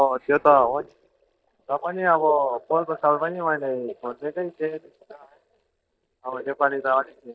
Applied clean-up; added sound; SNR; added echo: neural mask model DeepFilterNet 3.